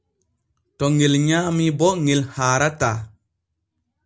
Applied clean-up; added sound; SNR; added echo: none; none; none; none.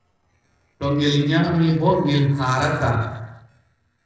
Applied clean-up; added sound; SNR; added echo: neural separator model SepFormer DNS4.